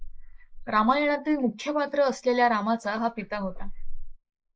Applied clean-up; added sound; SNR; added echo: neural mask model Resemble Enhance denoiser.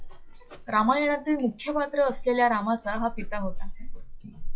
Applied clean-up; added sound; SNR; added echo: classical method log-MMSE.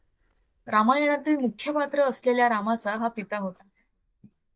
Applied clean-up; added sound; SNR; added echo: neural mask model DeepFilterNet 3.